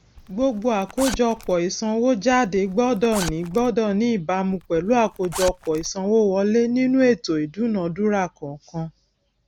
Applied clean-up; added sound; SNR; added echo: none; Zipper (clothing); 14 dB; none.